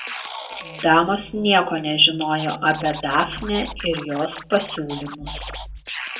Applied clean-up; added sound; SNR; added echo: none; Scratching (performance technique); 14 dB; reverberation time 0.2 s.